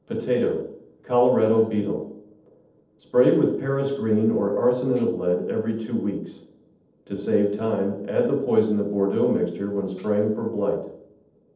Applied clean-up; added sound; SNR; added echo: neural separator model SepFormer DNS4.